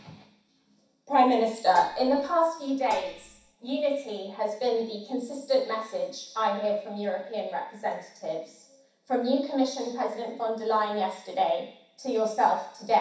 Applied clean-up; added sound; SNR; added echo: none; Dishes, pots, and pans; 17 dB; reverberation time 0.7 s.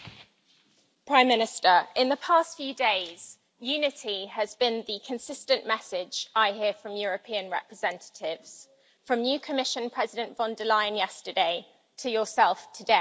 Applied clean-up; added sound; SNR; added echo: none; none; none; none.